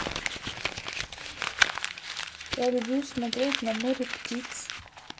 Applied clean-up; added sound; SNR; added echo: none; Crumpling, crinkling; 0 dB; reverberation time 0.2 s.